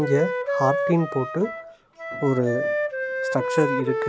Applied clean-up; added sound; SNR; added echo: none; Wind instrument, woodwind instrument; 2 dB; none.